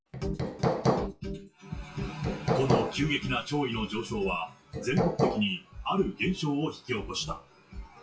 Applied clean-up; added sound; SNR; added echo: classical method WPE with log-MMSE.